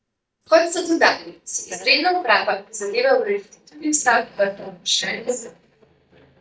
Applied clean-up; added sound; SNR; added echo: neural mask model DeepFilterNet 3.